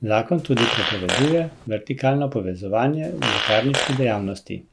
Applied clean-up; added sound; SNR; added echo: none; Fart; 3 dB; none.